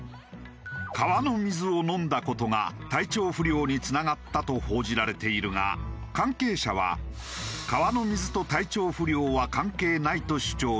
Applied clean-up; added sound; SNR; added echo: none; none; none; none.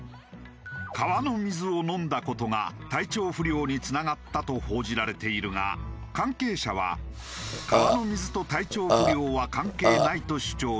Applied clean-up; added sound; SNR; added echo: none; Burping, eructation; -4 dB; none.